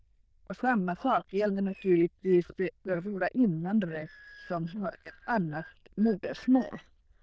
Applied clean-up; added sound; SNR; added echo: neural diffusion model UNIVERSE++.